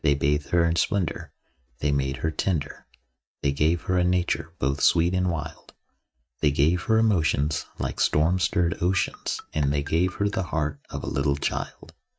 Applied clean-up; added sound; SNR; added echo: neural mask model RNNoise.